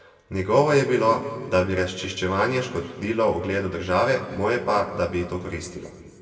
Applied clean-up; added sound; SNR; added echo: none; none; none; reverberation time 2.0 s.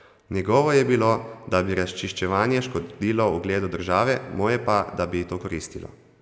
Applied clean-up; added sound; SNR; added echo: none; none; none; none.